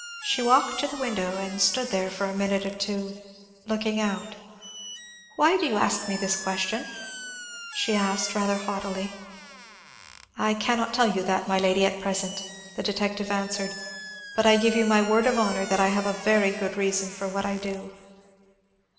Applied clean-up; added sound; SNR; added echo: none; Squeak; 15 dB; reverberation time 2.1 s.